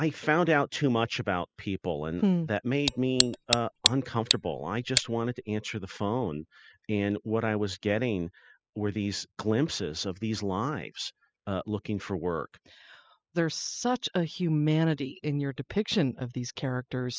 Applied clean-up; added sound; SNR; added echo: classical method spectral subtraction.